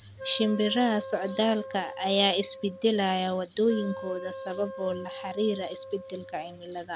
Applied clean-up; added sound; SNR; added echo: none; Wind instrument, woodwind instrument; 13 dB; none.